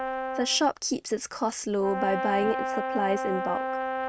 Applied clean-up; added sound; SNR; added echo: neural mask model RNNoise.